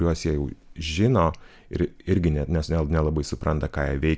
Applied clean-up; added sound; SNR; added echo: none; none; none; none.